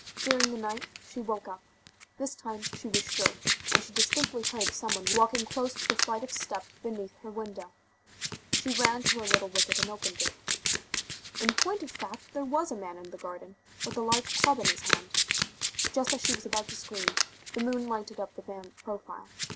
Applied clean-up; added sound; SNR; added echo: none; Domestic sounds, home sounds; -2 dB; none.